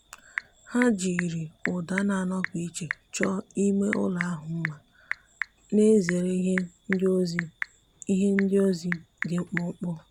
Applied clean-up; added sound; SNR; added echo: none; Telephone / Typing; 11 dB; none.